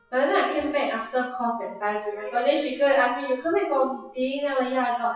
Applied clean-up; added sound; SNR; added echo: classical method WPE with log-MMSE.